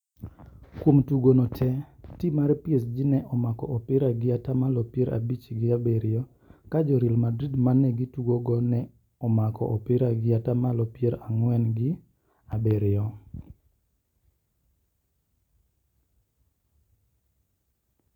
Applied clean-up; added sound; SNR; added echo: none; none; none; none.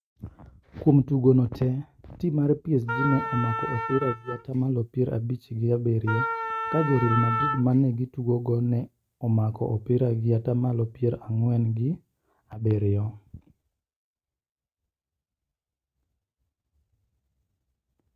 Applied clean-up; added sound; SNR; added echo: neural mask model RNNoise.